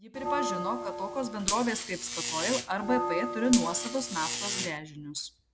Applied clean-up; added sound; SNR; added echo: none; Bell + Buzz; 2 dB; none.